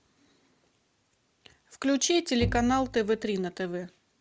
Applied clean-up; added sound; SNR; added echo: none; Bowed string instrument; 7 dB; none.